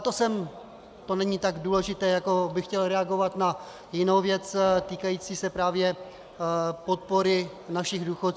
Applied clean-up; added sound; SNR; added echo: none; none; none; none.